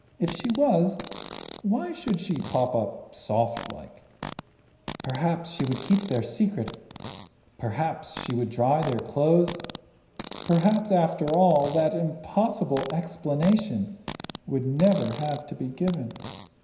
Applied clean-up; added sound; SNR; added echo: none; Fart; 15 dB; reverberation time 0.9 s.